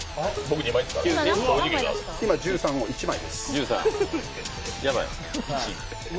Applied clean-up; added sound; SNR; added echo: none; Bowed string instrument; 17 dB; none.